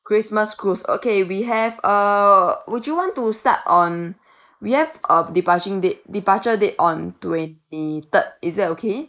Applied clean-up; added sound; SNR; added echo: neural mask model Resemble Enhance denoiser.